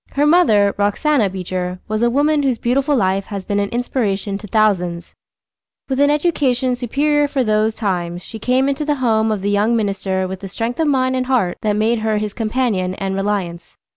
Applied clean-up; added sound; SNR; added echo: none; none; none; none.